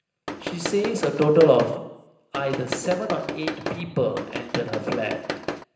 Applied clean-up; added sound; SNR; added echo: none; Tools; 7 dB; reverberation time 0.9 s.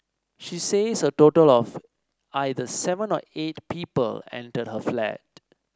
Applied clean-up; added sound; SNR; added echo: none; none; none; none.